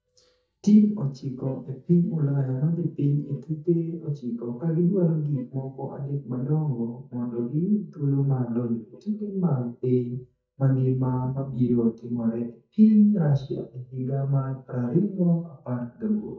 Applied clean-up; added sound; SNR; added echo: neural mask model DeepFilterNet 3.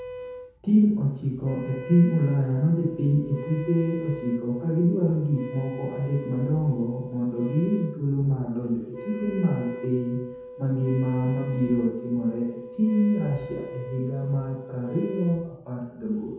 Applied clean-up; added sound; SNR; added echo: none; Wind instrument, woodwind instrument; 13 dB; reverberation time 0.9 s.